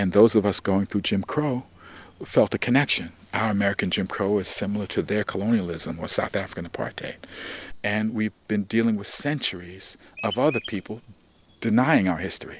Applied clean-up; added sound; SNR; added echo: none; none; none; none.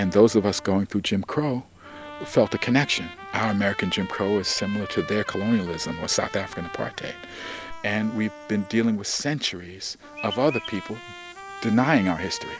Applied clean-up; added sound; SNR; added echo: none; Trumpet; 15 dB; none.